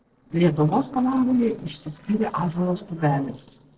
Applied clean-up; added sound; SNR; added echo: neural separator model SepFormer DNS4.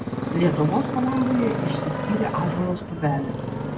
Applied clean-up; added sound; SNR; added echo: none; Motorcycle; 2 dB; none.